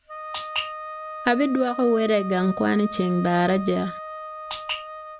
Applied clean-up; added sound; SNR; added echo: none; Wind instrument, woodwind instrument; 11 dB; none.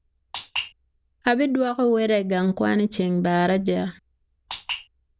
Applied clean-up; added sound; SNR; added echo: none; none; none; none.